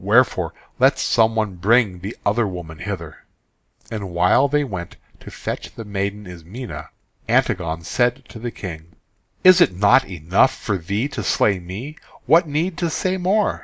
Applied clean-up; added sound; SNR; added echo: none; none; none; none.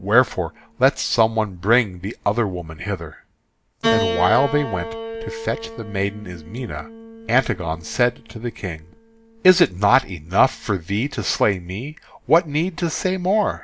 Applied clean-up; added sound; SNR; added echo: none; Piano; 11 dB; none.